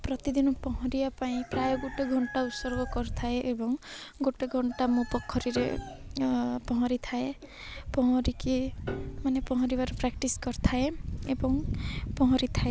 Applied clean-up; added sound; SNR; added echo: none; Piano; 16 dB; none.